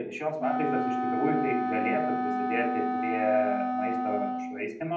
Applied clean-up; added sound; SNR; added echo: none; Wind instrument, woodwind instrument; -1 dB; reverberation time 0.6 s.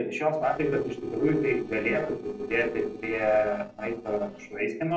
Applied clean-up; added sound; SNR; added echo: neural separator model SepFormer DNS4.